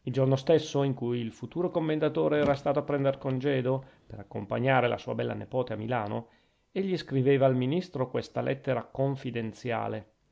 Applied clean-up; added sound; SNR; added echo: none; Car; 16 dB; none.